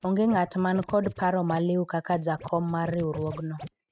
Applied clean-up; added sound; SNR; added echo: neural mask model RNNoise.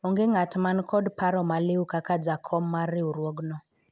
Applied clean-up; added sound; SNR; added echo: none; none; none; none.